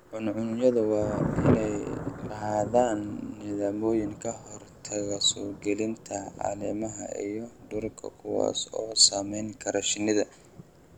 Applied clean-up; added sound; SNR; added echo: none; Thunder; 8 dB; none.